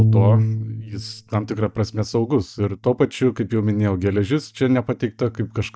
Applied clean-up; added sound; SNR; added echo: neural mask model DeepFilterNet 3.